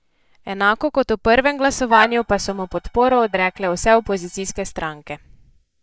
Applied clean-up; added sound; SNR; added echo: neural mask model DeepFilterNet 3.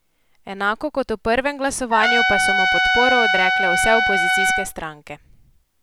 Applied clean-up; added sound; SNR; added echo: none; Trumpet; -5 dB; none.